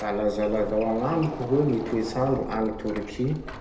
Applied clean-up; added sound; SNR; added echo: none; Door; 13 dB; reverberation time 0.8 s.